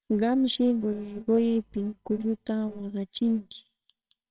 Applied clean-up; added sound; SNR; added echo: neural separator model SepFormer WHAMR!.